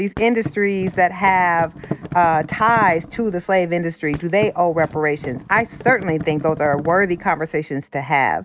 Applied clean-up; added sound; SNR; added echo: none; Thump, thud; 12 dB; none.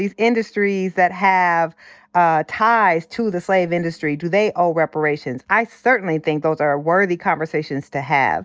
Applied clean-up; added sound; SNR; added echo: none; none; none; none.